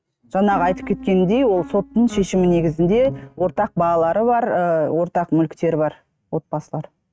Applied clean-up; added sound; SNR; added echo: neural mask model RNNoise.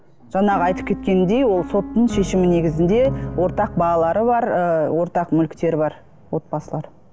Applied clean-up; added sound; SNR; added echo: none; Piano; 10 dB; none.